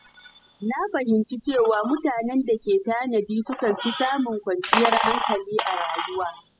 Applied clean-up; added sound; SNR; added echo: classical method spectral subtraction.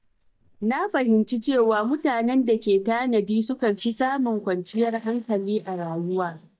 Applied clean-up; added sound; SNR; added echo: neural mask model DeepFilterNet 3.